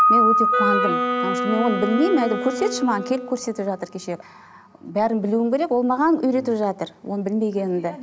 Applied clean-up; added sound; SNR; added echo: none; Wind instrument, woodwind instrument + Piano; 2 dB; none.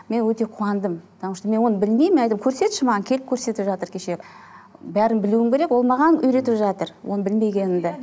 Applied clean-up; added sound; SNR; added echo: none; none; none; none.